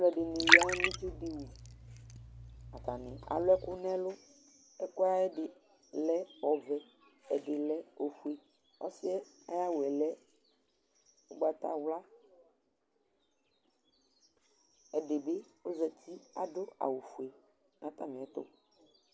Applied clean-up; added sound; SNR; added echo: none; Liquid; -4 dB; none.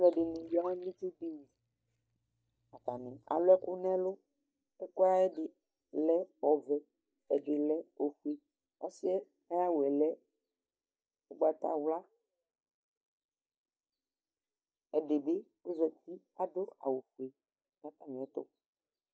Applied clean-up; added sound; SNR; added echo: neural mask model DeepFilterNet 3.